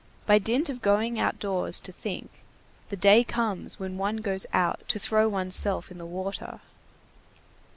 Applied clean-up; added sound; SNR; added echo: none; Breathing; 19 dB; none.